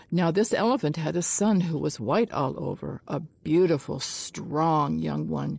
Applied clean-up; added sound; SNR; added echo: neural mask model Resemble Enhance denoiser.